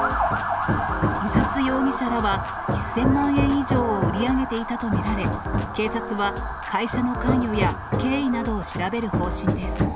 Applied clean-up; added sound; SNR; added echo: none; Motor vehicle (road) / Siren + Hammer; 1 dB; none.